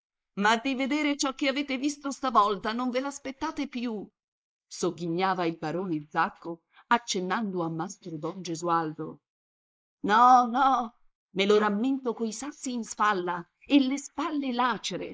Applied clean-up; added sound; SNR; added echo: neural mask model Resemble Enhance denoiser.